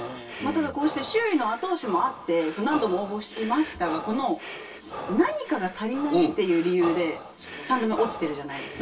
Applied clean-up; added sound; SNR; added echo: none; Breathing; 12 dB; reverberation time 0.1 s.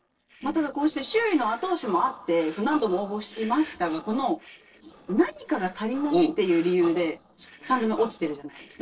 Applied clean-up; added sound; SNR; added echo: neural separator model SepFormer DNS4.